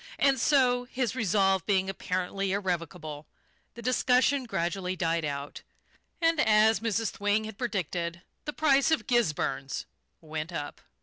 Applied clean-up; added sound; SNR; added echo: none; none; none; none.